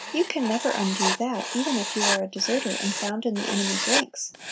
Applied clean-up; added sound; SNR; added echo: none; Writing; 2 dB; none.